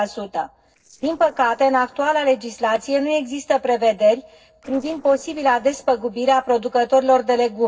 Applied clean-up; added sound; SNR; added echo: neural separator model SepFormer DNS4.